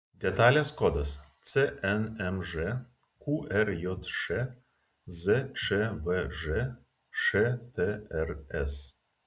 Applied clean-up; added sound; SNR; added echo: none; none; none; none.